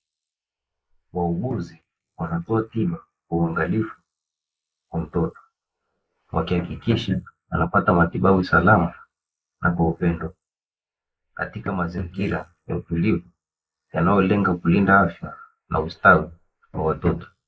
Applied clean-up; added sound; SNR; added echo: neural mask model Resemble Enhance denoiser.